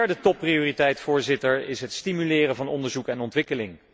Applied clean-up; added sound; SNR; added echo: none; none; none; none.